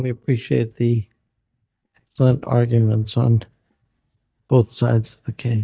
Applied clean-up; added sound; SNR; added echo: neural mask model DeepFilterNet 3.